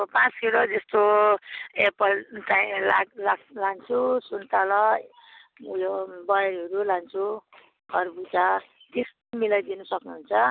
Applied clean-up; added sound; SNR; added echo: none; none; none; none.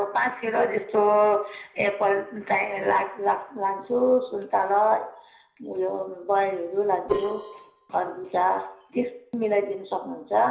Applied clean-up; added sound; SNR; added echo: neural separator model SepFormer DNS4.